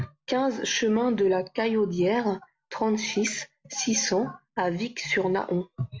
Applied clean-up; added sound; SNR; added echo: none; none; none; none.